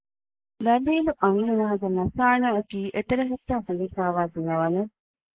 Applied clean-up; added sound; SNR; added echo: neural mask model Resemble Enhance denoiser.